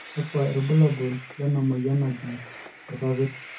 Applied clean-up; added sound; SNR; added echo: none; Train; 18 dB; reverberation time 0.3 s.